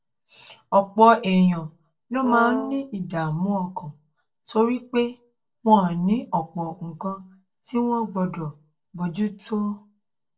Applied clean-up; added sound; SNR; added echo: neural separator model SepFormer DNS4.